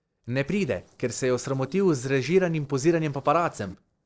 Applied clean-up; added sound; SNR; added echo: neural separator model SepFormer DNS4.